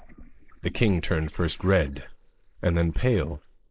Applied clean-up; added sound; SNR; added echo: neural mask model Resemble Enhance denoiser.